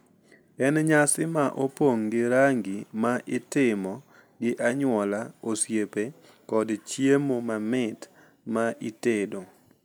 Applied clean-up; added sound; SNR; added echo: none; none; none; none.